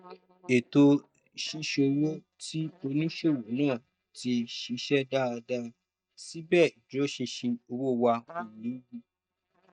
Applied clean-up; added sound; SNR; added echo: neural mask model DeepFilterNet 3.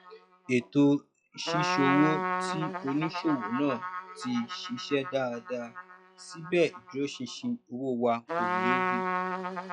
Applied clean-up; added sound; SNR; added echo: classical method log-MMSE.